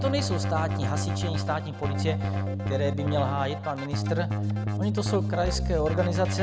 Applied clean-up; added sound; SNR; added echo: none; Keyboard (musical); -2 dB; none.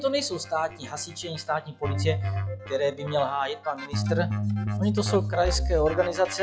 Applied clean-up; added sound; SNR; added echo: classical method log-MMSE.